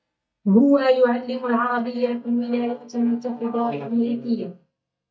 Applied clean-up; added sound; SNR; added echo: neural mask model DeepFilterNet 3.